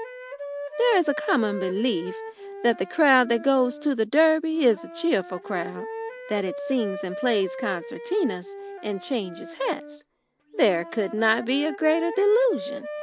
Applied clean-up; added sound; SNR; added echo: none; Wind instrument, woodwind instrument; 12 dB; none.